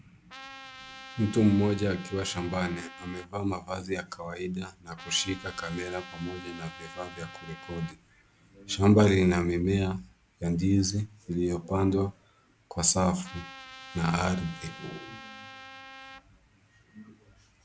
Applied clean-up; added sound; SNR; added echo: none; Trumpet; 16 dB; none.